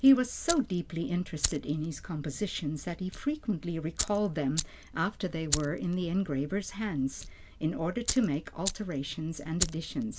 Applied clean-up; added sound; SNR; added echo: none; Fire; 9 dB; none.